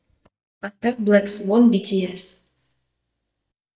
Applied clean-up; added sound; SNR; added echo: neural mask model DeepFilterNet 3.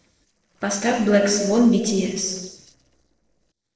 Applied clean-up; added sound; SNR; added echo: neural separator model SepFormer DNS4.